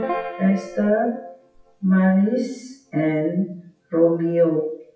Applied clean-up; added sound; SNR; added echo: classical method WPE with log-MMSE.